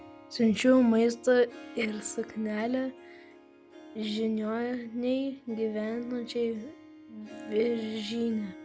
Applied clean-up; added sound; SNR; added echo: none; Harp; 19 dB; none.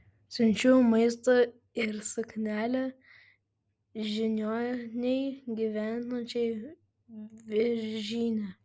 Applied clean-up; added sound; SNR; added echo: none; none; none; none.